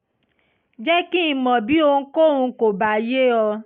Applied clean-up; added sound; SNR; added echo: none; none; none; none.